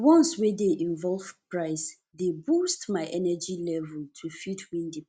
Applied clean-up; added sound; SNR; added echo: none; none; none; none.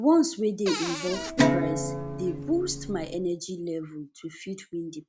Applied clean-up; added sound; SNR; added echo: none; Guitar + Cupboard open or close; 0 dB; none.